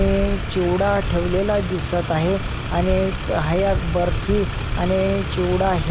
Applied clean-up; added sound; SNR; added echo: none; Motor vehicle (road); 3 dB; none.